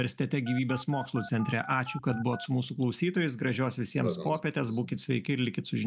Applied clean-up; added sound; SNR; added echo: none; Telephone; 14 dB; none.